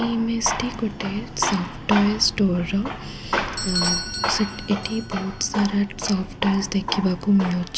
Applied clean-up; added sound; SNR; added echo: none; Bell / Doorbell; 13 dB; none.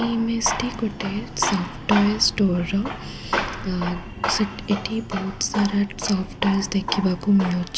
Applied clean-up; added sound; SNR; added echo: none; none; none; none.